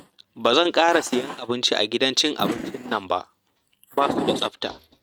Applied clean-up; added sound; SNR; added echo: neural mask model RNNoise.